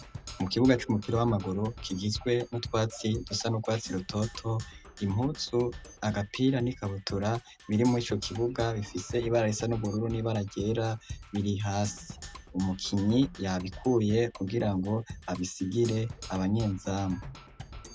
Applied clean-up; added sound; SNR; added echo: none; Percussion; 15 dB; none.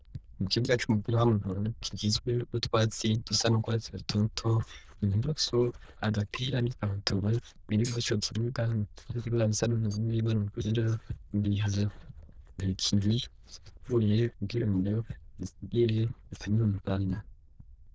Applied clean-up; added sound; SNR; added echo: neural diffusion model UNIVERSE++.